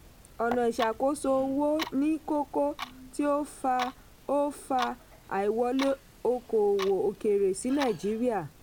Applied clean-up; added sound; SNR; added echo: none; Clock; 15 dB; none.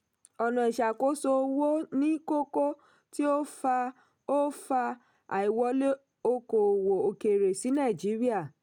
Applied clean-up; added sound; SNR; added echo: none; none; none; none.